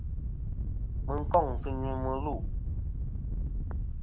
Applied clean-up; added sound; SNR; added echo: none; Wind; -3 dB; none.